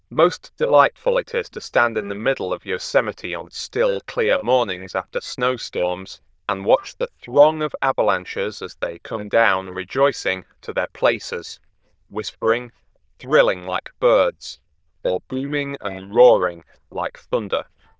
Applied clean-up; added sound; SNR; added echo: neural diffusion model UNIVERSE++.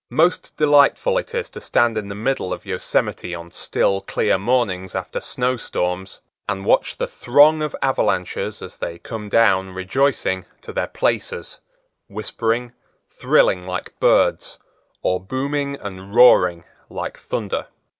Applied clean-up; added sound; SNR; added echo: none; none; none; none.